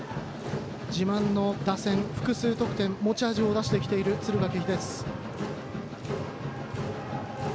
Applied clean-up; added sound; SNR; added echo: none; none; none; none.